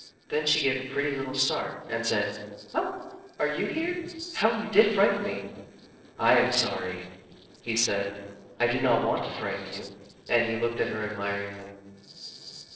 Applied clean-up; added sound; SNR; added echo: neural separator model SepFormer DNS4.